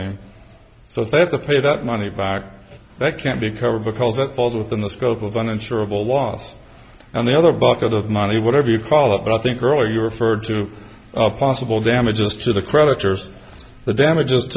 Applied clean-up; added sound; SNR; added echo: none; none; none; none.